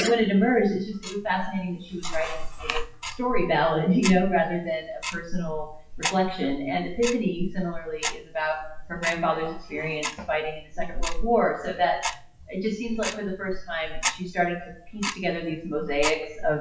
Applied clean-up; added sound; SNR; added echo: classical method WPE with log-MMSE.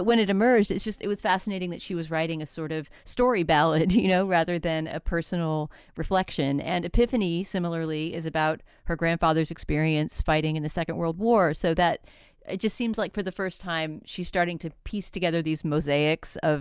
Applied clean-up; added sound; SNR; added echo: none; none; none; none.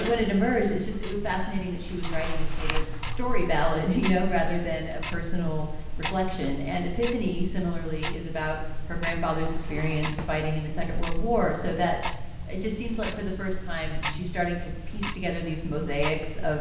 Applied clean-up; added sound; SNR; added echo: none; Tick-tock; -1 dB; reverberation time 0.9 s.